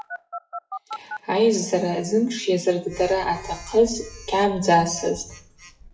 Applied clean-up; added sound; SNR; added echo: classical method WPE with log-MMSE.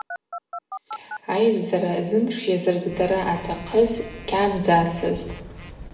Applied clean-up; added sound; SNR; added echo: none; Telephone; 15 dB; reverberation time 0.9 s.